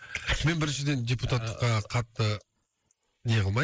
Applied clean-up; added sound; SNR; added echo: neural mask model Resemble Enhance denoiser.